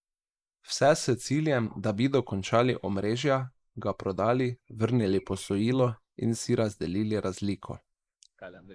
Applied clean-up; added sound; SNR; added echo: neural mask model Resemble Enhance denoiser.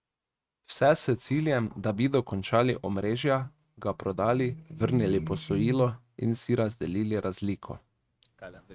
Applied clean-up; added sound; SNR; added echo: neural mask model RNNoise.